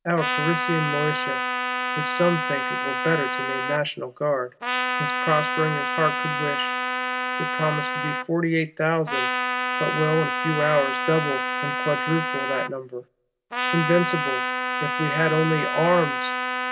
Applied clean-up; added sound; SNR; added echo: none; Trumpet; 1 dB; none.